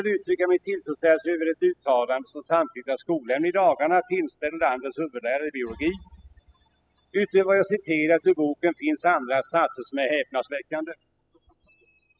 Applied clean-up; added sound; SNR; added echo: classical method spectral subtraction.